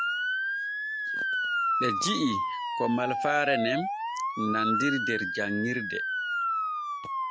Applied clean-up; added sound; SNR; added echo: classical method Wiener filter.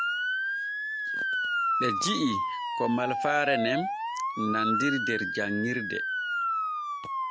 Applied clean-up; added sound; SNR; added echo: none; Motor vehicle (road) / Siren; -2 dB; none.